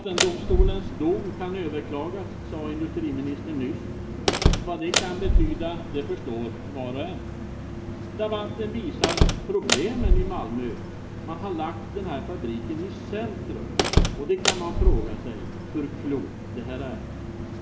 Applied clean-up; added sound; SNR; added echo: none; Slam; -4 dB; reverberation time 2.3 s.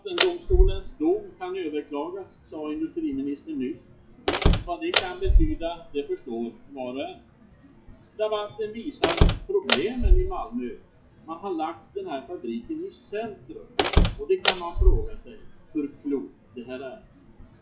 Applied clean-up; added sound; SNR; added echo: classical method WPE with log-MMSE.